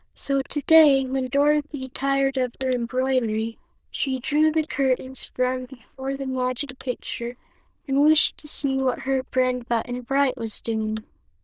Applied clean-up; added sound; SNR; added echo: neural diffusion model UNIVERSE++.